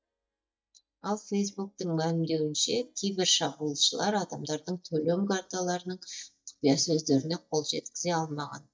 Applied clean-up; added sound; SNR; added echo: neural mask model DeepFilterNet 3.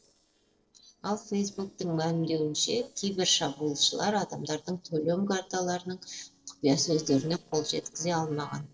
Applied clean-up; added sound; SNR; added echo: neural separator model SepFormer DNS4.